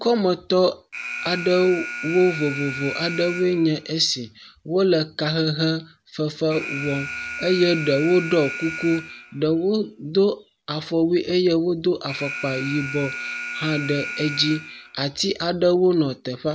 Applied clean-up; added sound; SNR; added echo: none; Alarm; 12 dB; none.